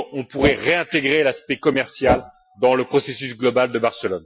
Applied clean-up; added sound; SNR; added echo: classical method Wiener filter.